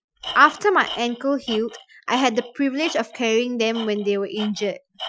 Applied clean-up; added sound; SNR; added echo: classical method Wiener filter.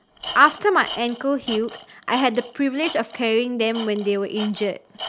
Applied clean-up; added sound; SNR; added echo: none; Tools; 15 dB; none.